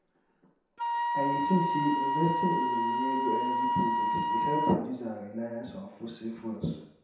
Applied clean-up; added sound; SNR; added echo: none; Wind instrument, woodwind instrument; -2 dB; reverberation time 0.7 s.